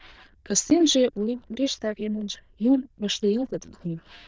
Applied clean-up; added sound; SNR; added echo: neural diffusion model UNIVERSE++.